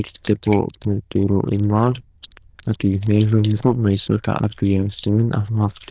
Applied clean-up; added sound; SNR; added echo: neural diffusion model UNIVERSE++.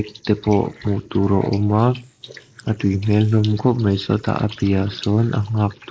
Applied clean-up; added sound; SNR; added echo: neural mask model Resemble Enhance denoiser.